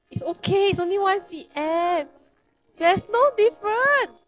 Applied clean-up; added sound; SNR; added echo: neural separator model SepFormer DNS4.